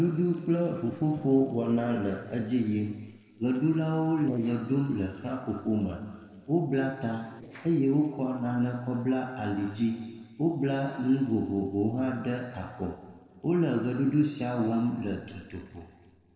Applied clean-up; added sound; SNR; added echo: neural separator model SepFormer DNS4.